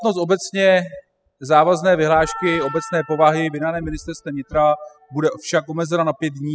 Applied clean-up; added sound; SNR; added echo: classical method spectral subtraction.